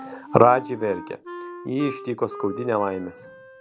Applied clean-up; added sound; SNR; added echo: none; Wind instrument, woodwind instrument; 14 dB; none.